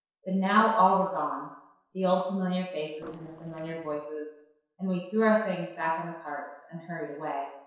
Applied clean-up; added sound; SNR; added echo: neural separator model SepFormer DNS4.